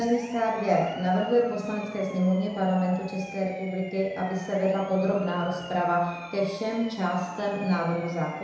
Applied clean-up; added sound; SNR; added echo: none; Siren; 18 dB; reverberation time 1.0 s.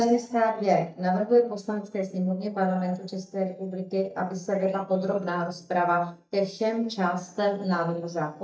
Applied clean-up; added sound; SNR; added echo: neural mask model DeepFilterNet 3.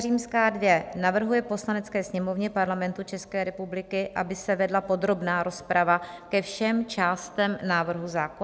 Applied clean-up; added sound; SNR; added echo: none; none; none; none.